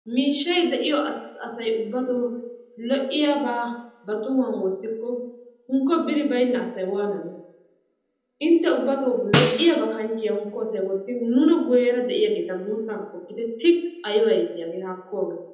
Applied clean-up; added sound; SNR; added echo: none; Snare drum; 2 dB; reverberation time 0.8 s.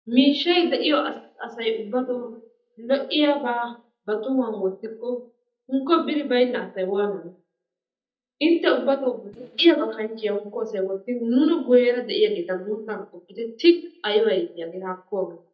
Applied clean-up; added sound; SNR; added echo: neural mask model DeepFilterNet 3.